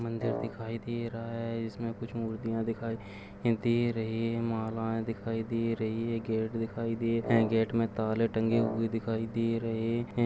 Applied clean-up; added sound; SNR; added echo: none; Wind instrument, woodwind instrument; 7 dB; none.